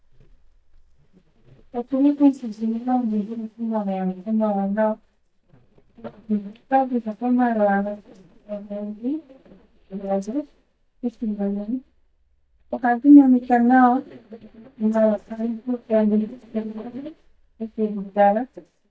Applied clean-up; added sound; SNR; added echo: neural mask model DeepFilterNet 3.